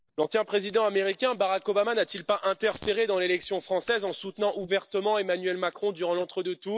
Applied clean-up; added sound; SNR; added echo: neural mask model DeepFilterNet 3.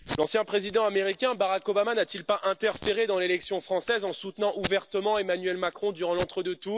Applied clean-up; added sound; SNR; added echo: none; Packing tape, duct tape; 14 dB; none.